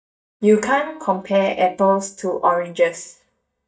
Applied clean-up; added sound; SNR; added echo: neural mask model DeepFilterNet 3.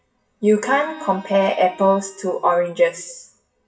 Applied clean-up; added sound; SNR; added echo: classical method WPE with log-MMSE.